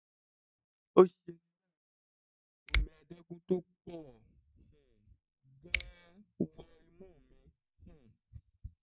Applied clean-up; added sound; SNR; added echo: neural mask model DeepFilterNet 3.